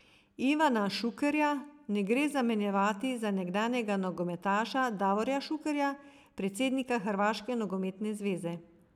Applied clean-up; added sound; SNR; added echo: none; none; none; none.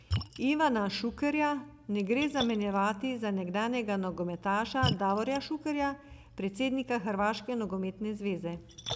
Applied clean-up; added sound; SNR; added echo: none; Splash, splatter; 11 dB; none.